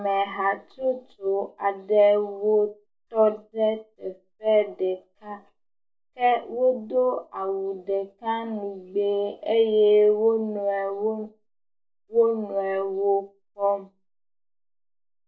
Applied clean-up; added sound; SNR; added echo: none; none; none; reverberation time 0.2 s.